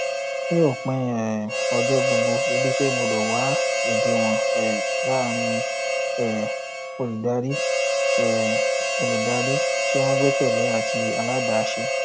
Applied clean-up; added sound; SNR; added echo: none; Harmonica; -3 dB; none.